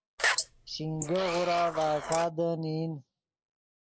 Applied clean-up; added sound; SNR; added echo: neural mask model Resemble Enhance denoiser.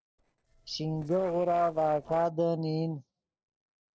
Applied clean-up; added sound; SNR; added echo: neural separator model SepFormer DNS4.